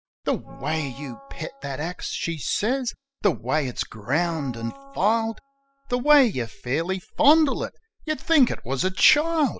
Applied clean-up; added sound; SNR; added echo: classical method spectral subtraction.